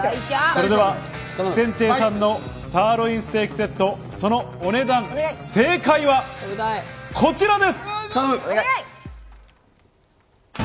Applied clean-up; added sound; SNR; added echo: none; Bass drum; 19 dB; none.